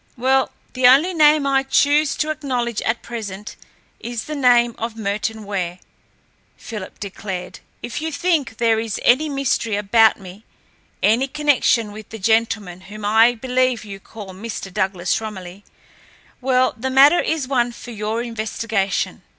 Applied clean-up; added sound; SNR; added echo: none; none; none; none.